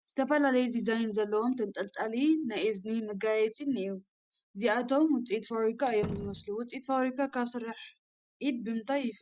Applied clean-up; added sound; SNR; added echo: none; Slam; 13 dB; none.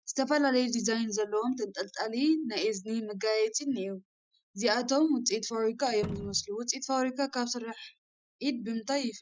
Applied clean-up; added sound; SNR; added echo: classical method Wiener filter.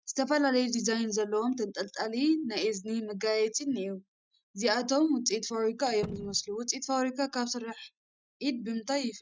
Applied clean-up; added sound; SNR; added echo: neural mask model RNNoise.